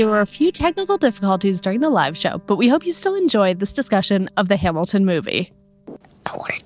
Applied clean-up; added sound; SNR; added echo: neural separator model SepFormer DNS4.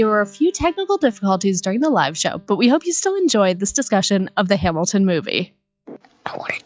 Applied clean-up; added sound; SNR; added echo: classical method log-MMSE.